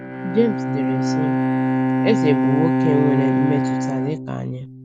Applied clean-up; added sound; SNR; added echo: none; Bowed string instrument; -4 dB; none.